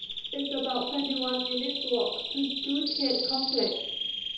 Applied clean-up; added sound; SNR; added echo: none; Bird vocalization, bird call, bird song; 1 dB; reverberation time 0.8 s.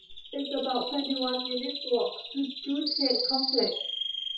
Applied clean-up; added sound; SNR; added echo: classical method WPE with log-MMSE.